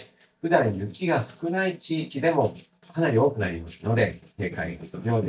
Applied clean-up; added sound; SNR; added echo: neural mask model DeepFilterNet 3.